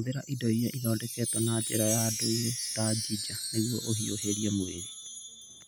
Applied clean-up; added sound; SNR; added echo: none; Wind chime; 4 dB; none.